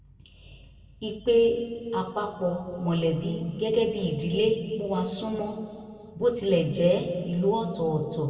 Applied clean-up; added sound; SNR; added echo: none; none; none; reverberation time 2.1 s.